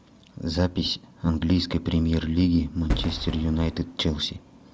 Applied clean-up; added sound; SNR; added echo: none; Fireworks; 6 dB; none.